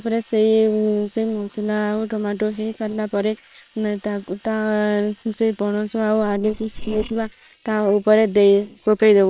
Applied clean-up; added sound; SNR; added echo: neural separator model SepFormer WHAM!.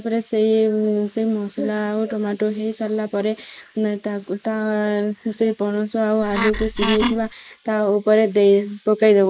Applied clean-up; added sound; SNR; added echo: neural mask model Resemble Enhance denoiser.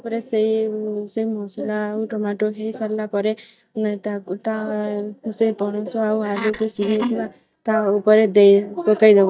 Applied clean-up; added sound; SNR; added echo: neural mask model DeepFilterNet 3.